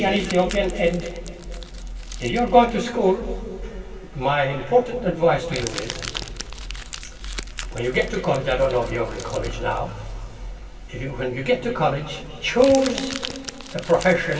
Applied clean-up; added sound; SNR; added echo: none; Crumpling, crinkling; 15 dB; reverberation time 2.4 s.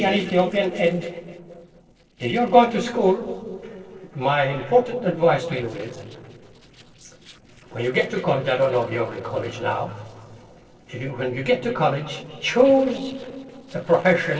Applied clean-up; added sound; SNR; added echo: neural separator model SepFormer DNS4.